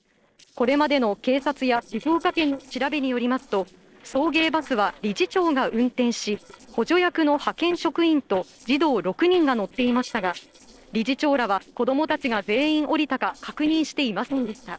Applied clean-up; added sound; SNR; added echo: neural separator model SepFormer DNS4.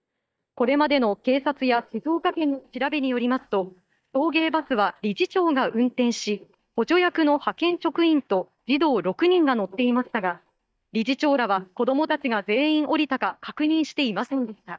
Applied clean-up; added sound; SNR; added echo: neural mask model DeepFilterNet 3.